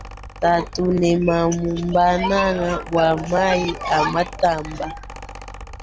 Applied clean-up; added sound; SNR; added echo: none; Mechanical fan; 15 dB; none.